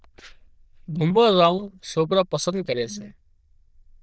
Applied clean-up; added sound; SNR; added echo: neural diffusion model UNIVERSE++.